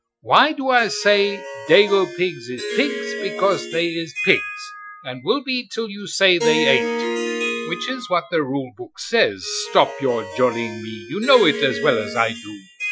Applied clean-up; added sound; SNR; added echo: classical method Wiener filter.